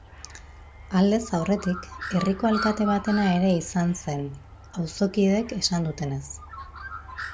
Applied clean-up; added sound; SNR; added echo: none; Bird; 13 dB; none.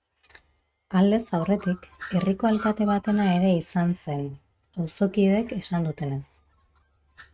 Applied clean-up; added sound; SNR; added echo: neural mask model RNNoise.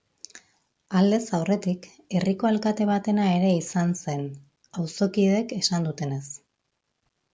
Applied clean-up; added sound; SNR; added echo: none; none; none; none.